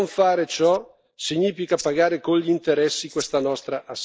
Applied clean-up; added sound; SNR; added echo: neural mask model DeepFilterNet 3.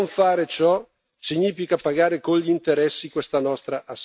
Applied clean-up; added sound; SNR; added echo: neural mask model RNNoise.